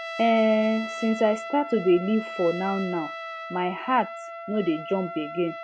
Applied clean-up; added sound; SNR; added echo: none; Trumpet; 10 dB; none.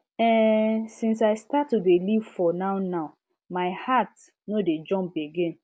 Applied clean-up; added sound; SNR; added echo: none; none; none; none.